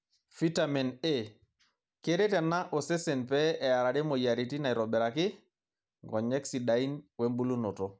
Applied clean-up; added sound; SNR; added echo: none; none; none; none.